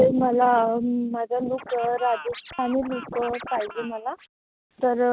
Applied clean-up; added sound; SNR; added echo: neural mask model RNNoise.